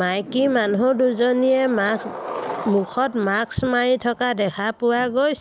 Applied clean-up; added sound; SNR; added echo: none; Skateboard; 16 dB; none.